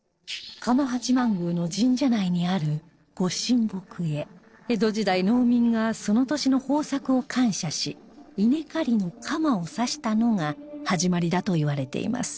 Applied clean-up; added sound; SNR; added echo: neural separator model SepFormer DNS4.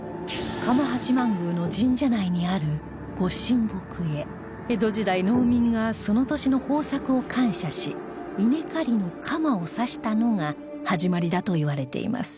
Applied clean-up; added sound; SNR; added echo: none; none; none; none.